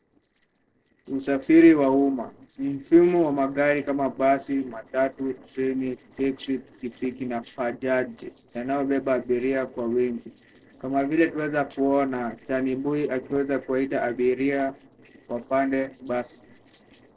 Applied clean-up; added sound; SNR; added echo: neural separator model SepFormer DNS4.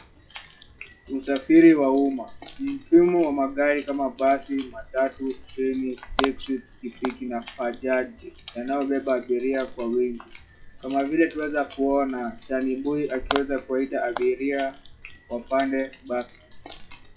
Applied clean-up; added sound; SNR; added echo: classical method WPE with log-MMSE.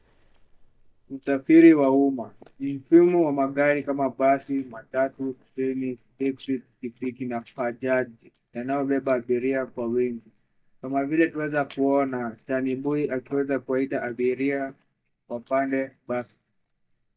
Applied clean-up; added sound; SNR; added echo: neural mask model DeepFilterNet 3.